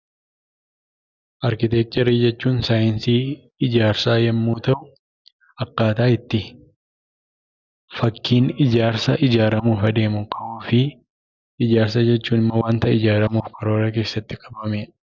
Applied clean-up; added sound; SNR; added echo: none; none; none; none.